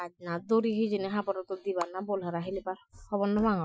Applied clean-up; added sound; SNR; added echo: classical method Wiener filter.